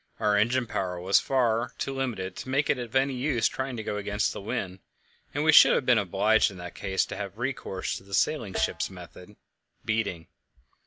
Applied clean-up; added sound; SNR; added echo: none; Snare drum; 15 dB; none.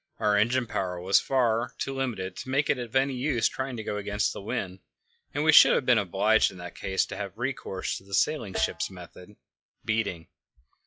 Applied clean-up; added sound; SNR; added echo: classical method log-MMSE.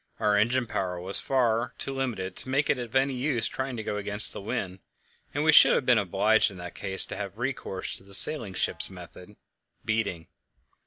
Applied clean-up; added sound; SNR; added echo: neural separator model SepFormer DNS4.